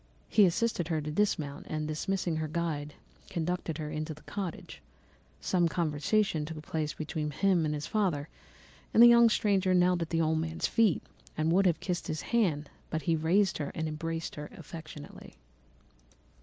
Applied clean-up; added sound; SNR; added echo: none; none; none; none.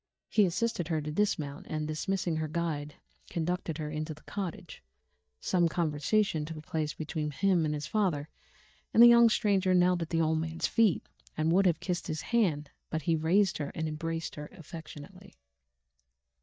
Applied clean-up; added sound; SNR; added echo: neural mask model DeepFilterNet 3.